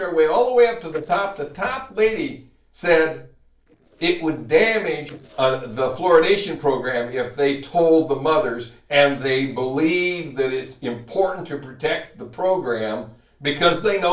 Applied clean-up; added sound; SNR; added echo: neural separator model SepFormer DNS4.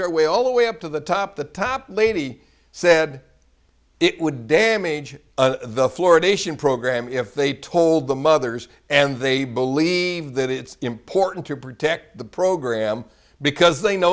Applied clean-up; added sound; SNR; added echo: none; none; none; none.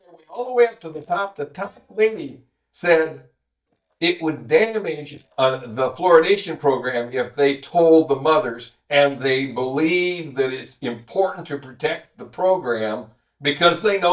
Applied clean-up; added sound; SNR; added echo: neural mask model DeepFilterNet 3.